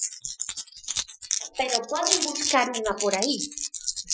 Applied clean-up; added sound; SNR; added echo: classical method Wiener filter.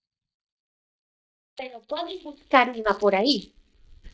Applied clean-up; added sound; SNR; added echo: neural mask model DeepFilterNet 3.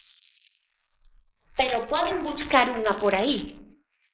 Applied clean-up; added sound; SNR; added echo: neural mask model Resemble Enhance denoiser.